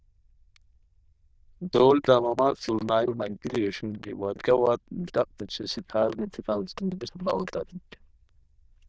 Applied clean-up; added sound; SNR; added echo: neural diffusion model UNIVERSE++.